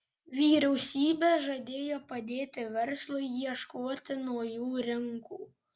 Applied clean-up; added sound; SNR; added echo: none; none; none; none.